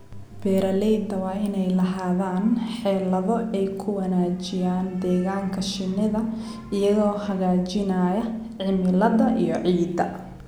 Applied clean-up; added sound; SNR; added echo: none; none; none; none.